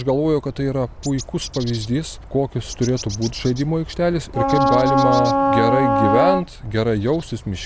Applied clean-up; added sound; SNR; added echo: none; Wind instrument, woodwind instrument; -2 dB; none.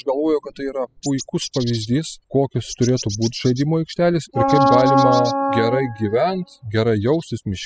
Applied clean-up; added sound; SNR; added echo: classical method spectral subtraction.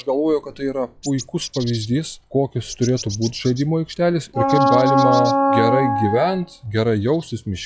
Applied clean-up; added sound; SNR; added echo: classical method log-MMSE.